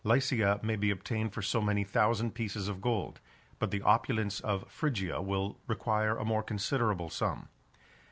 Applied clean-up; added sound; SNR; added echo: none; none; none; none.